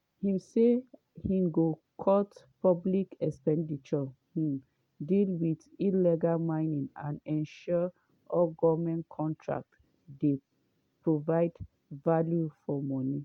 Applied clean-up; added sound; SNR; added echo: none; none; none; none.